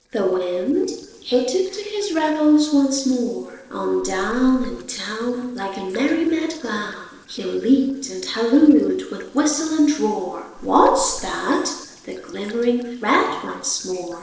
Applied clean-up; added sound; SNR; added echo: neural separator model SepFormer DNS4.